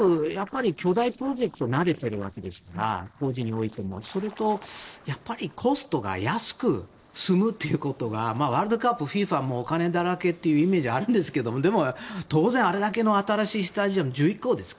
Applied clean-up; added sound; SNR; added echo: neural separator model SepFormer DNS4.